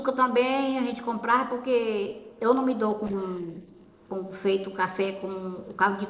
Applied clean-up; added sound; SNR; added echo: neural separator model SepFormer DNS4.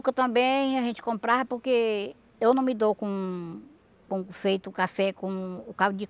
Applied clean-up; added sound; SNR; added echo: none; none; none; none.